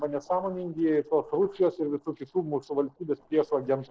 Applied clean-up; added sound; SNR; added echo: neural separator model SepFormer DNS4.